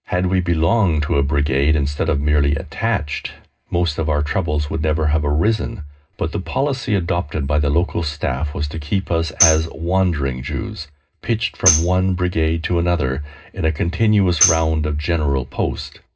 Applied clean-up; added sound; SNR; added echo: none; Tambourine; 5 dB; reverberation time 0.2 s.